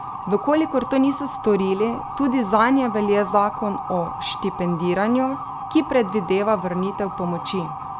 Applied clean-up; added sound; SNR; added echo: none; Motor vehicle (road) / Siren; 9 dB; none.